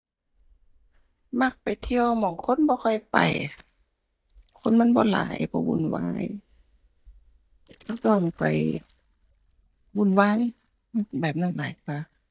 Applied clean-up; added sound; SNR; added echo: neural mask model DeepFilterNet 3.